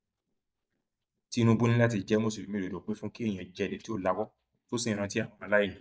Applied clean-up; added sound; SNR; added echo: neural mask model DeepFilterNet 3.